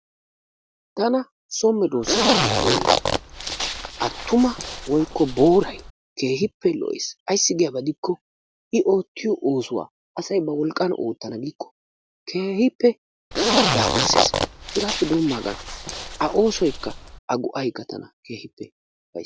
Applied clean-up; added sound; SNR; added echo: none; Zipper (clothing); 0 dB; none.